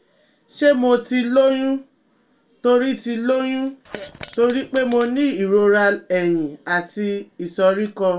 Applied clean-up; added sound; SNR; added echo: none; Fart; 19 dB; reverberation time 0.2 s.